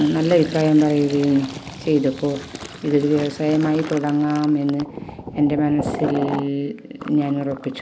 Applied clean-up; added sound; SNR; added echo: none; Fill (with liquid); 12 dB; none.